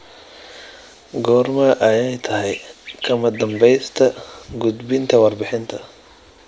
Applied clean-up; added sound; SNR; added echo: none; none; none; none.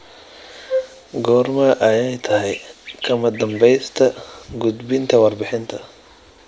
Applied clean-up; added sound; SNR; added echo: none; Wind instrument, woodwind instrument; 7 dB; none.